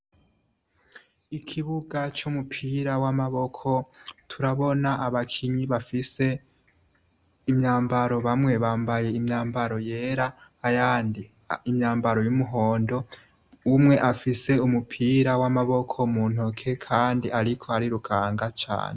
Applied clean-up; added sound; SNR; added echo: none; none; none; none.